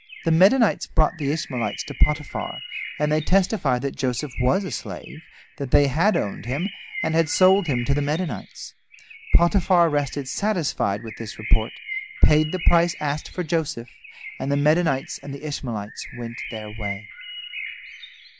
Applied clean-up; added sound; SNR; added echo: none; Bird; 16 dB; none.